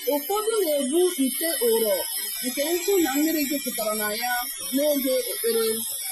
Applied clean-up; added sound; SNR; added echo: classical method Wiener filter.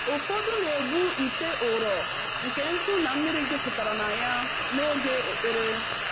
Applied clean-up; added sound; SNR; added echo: none; Frying (food); -4 dB; none.